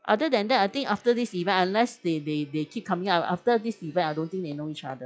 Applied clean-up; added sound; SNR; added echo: classical method log-MMSE.